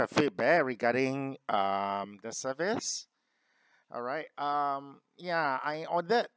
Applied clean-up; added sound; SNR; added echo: none; none; none; none.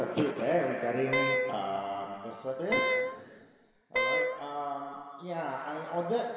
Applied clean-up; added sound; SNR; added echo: none; Wind instrument, woodwind instrument; -1 dB; reverberation time 2.2 s.